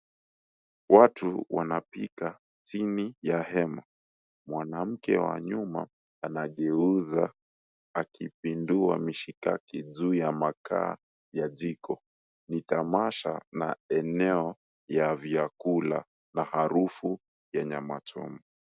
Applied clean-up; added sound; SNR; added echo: none; none; none; none.